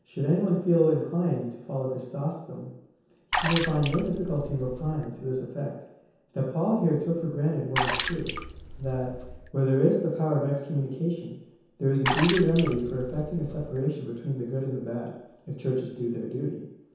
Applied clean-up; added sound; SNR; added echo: none; Water / Splash, splatter; 4 dB; reverberation time 0.9 s.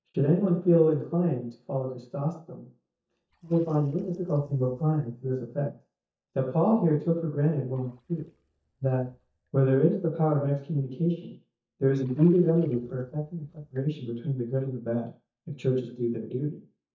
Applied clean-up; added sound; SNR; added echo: neural mask model DeepFilterNet 3.